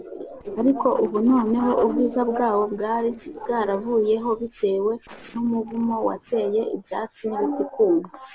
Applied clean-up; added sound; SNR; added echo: neural separator model SepFormer DNS4.